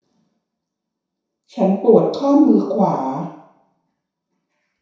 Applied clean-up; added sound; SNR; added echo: none; none; none; reverberation time 0.7 s.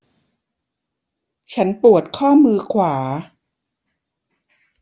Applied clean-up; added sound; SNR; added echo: none; none; none; none.